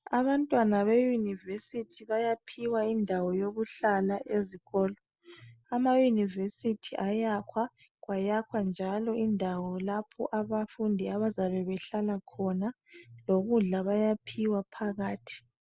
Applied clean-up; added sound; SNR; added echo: none; none; none; none.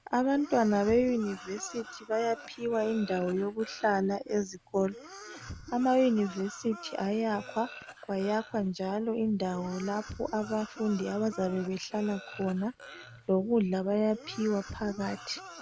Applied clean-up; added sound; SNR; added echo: none; Cough; 17 dB; none.